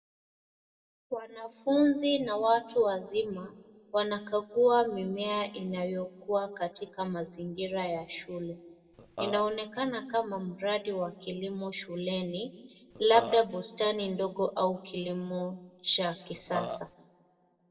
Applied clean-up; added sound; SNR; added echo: none; Burping, eructation; 7 dB; reverberation time 1.2 s.